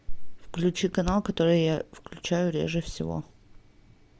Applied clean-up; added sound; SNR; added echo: none; none; none; none.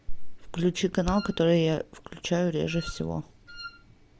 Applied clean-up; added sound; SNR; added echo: none; Wind instrument, woodwind instrument; 18 dB; none.